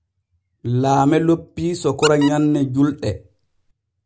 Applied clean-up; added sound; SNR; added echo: none; Squeak; 14 dB; none.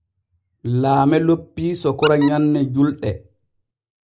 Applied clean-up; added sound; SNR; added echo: neural mask model Resemble Enhance denoiser.